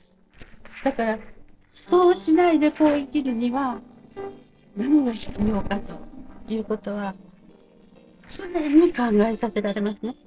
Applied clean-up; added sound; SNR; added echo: neural separator model SepFormer DNS4.